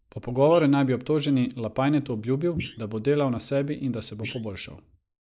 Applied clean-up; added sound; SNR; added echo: neural mask model Resemble Enhance denoiser.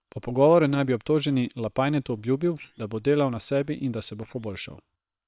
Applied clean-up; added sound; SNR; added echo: neural separator model SepFormer WHAM!.